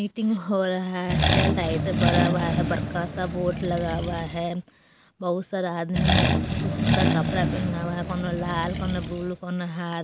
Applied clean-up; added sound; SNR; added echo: none; Accelerating, revving, vroom; -3 dB; none.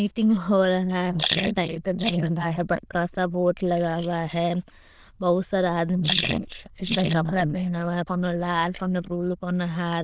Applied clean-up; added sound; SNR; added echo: neural diffusion model UNIVERSE++.